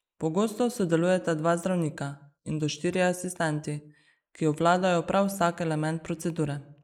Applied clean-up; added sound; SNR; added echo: neural mask model Resemble Enhance denoiser.